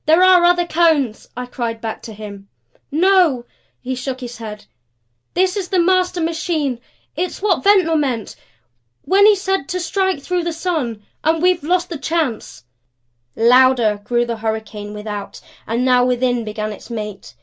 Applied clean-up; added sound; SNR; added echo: none; none; none; none.